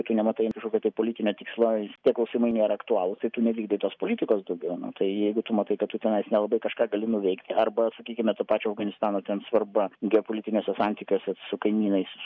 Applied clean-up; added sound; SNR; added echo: none; none; none; none.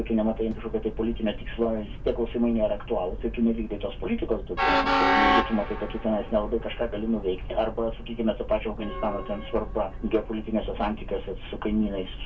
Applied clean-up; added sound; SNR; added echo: none; Train; 3 dB; reverberation time 0.2 s.